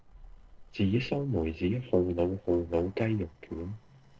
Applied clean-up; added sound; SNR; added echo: neural separator model SepFormer DNS4.